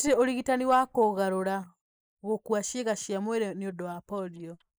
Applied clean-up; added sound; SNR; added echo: neural mask model Resemble Enhance denoiser.